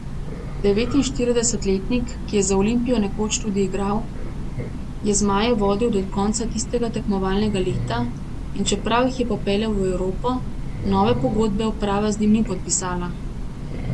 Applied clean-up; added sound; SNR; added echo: none; Train; 5 dB; none.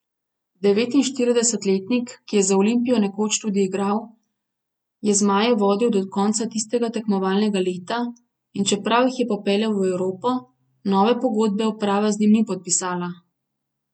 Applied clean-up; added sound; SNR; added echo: none; none; none; none.